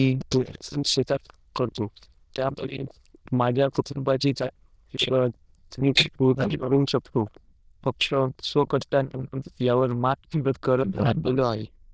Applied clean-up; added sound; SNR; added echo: neural diffusion model UNIVERSE++.